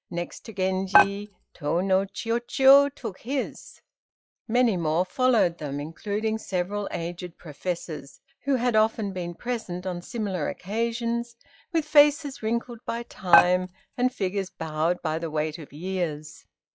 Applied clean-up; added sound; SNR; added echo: classical method log-MMSE.